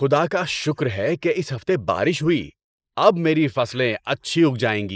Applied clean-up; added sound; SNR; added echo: neural mask model Resemble Enhance denoiser.